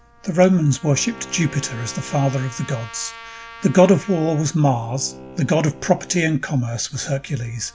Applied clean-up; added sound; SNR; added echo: none; Trumpet + Bowed string instrument; 19 dB; none.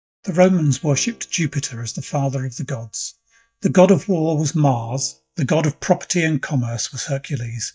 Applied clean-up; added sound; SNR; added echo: neural mask model DeepFilterNet 3.